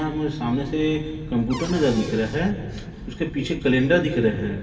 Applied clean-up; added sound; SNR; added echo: none; Cupboard open or close / Door; 16 dB; reverberation time 2.3 s.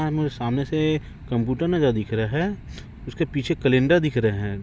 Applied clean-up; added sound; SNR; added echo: none; none; none; none.